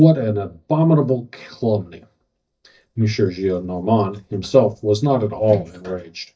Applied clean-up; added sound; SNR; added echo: neural mask model DeepFilterNet 3.